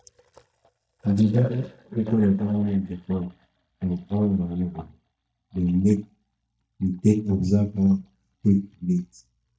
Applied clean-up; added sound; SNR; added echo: neural mask model DeepFilterNet 3.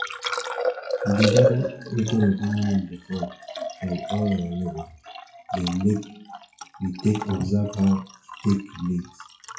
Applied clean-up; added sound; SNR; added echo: classical method WPE with log-MMSE.